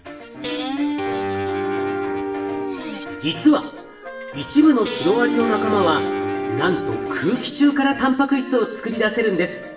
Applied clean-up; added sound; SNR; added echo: none; Guitar; 4 dB; reverberation time 0.8 s.